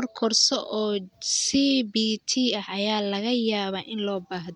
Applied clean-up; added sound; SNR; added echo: none; none; none; none.